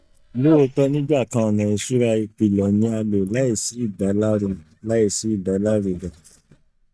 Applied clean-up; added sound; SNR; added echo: neural mask model DeepFilterNet 3.